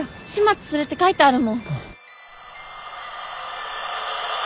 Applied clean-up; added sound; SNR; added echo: none; none; none; none.